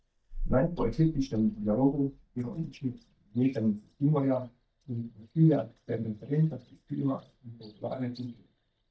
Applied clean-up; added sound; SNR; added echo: neural mask model DeepFilterNet 3.